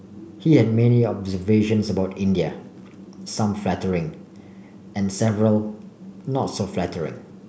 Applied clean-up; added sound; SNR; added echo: none; none; none; none.